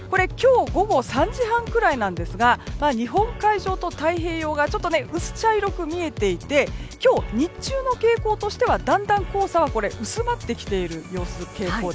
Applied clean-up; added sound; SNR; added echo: none; none; none; none.